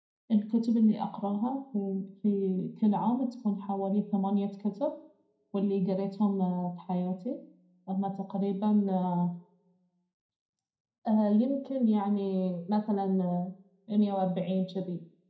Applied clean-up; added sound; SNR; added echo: none; none; none; reverberation time 0.4 s.